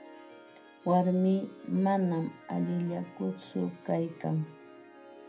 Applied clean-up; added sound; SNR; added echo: none; Harp; 19 dB; reverberation time 0.2 s.